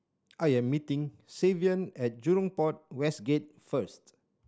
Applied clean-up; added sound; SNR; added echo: none; none; none; none.